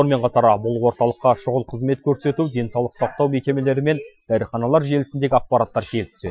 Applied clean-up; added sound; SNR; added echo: classical method Wiener filter.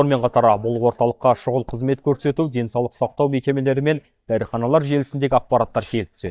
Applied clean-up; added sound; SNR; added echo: neural mask model DeepFilterNet 3.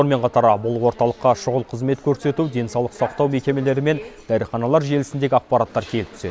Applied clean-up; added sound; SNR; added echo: none; none; none; none.